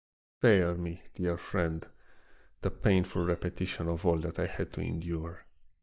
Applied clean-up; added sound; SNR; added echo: neural mask model DeepFilterNet 3.